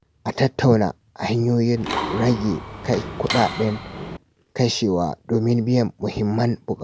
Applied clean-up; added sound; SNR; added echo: none; Mechanisms; 7 dB; none.